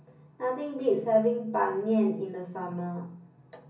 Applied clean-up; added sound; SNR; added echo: none; none; none; reverberation time 0.3 s.